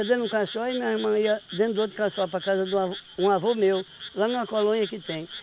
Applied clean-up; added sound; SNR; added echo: none; Frog; 16 dB; none.